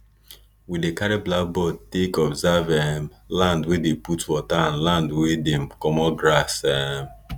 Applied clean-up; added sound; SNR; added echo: none; none; none; none.